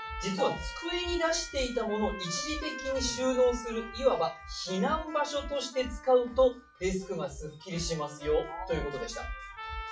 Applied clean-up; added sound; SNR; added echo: classical method WPE with log-MMSE.